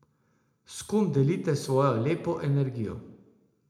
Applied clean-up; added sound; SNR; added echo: none; none; none; reverberation time 0.6 s.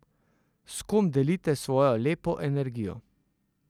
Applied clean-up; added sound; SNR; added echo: none; none; none; none.